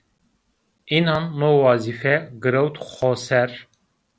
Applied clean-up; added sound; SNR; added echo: none; none; none; none.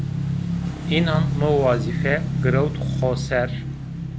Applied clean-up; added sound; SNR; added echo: none; Motorcycle / Engine; -1 dB; none.